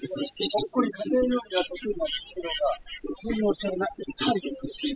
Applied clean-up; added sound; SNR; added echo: classical method spectral subtraction.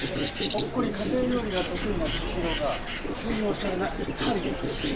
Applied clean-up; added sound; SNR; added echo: none; Bird + Squeak; -1 dB; none.